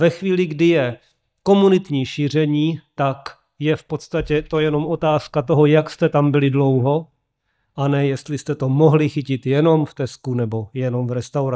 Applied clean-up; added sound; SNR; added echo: neural mask model DeepFilterNet 3.